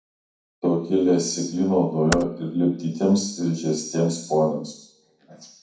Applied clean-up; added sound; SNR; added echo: none; Computer keyboard; 11 dB; reverberation time 0.6 s.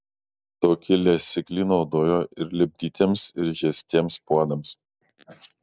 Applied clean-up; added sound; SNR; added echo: none; none; none; none.